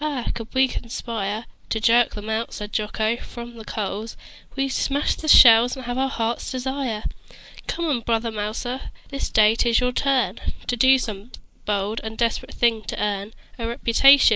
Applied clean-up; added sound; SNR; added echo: neural mask model Resemble Enhance denoiser.